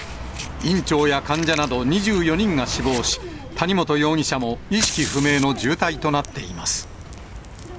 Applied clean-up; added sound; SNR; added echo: none; Fire; 14 dB; none.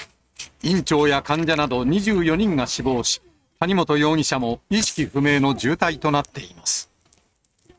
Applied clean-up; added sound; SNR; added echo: neural mask model RNNoise.